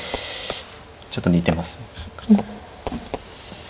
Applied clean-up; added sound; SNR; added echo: none; Fireworks; 13 dB; none.